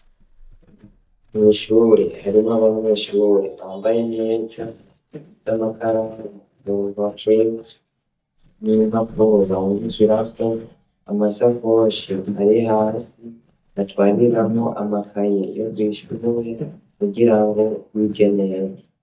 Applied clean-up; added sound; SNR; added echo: neural mask model DeepFilterNet 3.